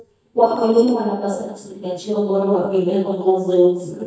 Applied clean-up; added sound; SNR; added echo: neural mask model DeepFilterNet 3.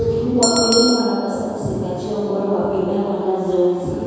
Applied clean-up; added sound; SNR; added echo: none; Bell; 5 dB; reverberation time 2.2 s.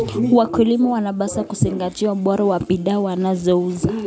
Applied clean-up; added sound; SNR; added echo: none; none; none; none.